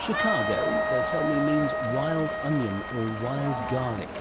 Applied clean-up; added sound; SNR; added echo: none; Wind instrument, woodwind instrument + Crowd; 0 dB; none.